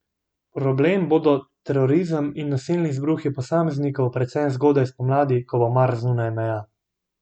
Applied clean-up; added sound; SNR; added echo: none; none; none; none.